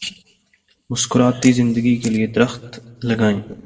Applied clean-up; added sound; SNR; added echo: neural separator model SepFormer DNS4.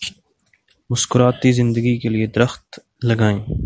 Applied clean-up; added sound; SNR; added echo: none; none; none; none.